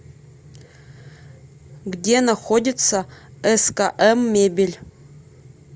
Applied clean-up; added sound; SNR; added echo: none; none; none; none.